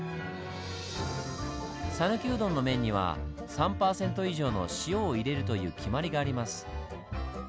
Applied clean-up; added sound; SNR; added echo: none; none; none; none.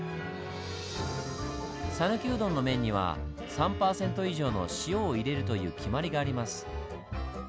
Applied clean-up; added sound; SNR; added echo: none; Bowed string instrument; 15 dB; none.